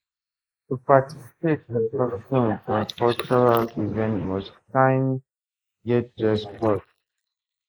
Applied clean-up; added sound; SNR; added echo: neural mask model Resemble Enhance denoiser.